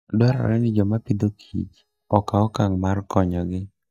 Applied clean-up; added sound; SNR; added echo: neural mask model DeepFilterNet 3.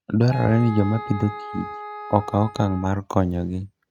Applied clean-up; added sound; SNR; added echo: neural mask model RNNoise.